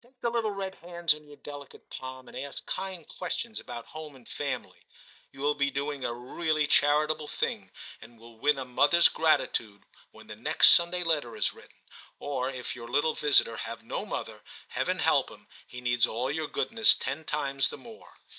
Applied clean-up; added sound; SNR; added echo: neural mask model DeepFilterNet 3.